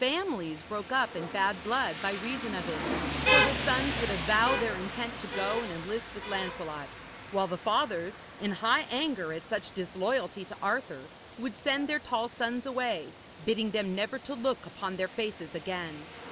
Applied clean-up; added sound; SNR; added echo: none; Rain; 4 dB; none.